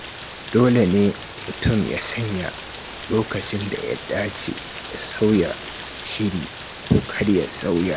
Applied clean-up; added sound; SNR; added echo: none; Rain; 11 dB; none.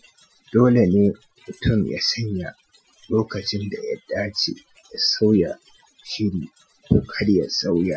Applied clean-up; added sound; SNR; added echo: classical method Wiener filter.